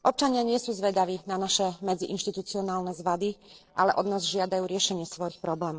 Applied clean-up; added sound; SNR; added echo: neural separator model SepFormer DNS4.